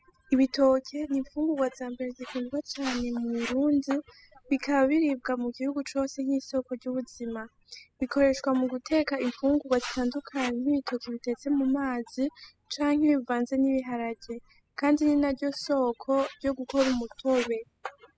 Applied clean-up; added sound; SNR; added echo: classical method spectral subtraction.